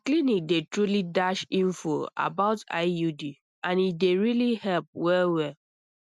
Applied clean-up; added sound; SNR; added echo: none; none; none; none.